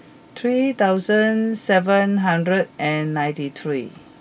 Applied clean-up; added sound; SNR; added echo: none; none; none; none.